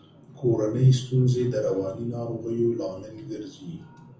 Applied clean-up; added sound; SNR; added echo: none; none; none; reverberation time 0.7 s.